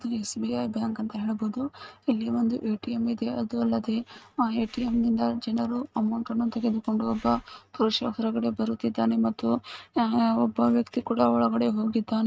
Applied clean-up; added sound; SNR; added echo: neural mask model RNNoise.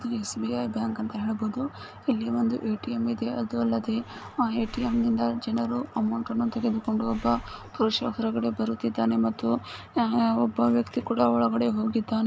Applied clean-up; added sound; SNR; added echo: none; Breathing; 19 dB; none.